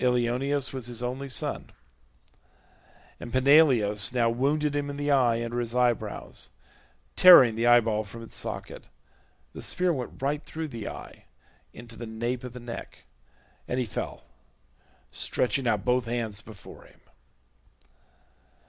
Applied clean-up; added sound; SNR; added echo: none; none; none; none.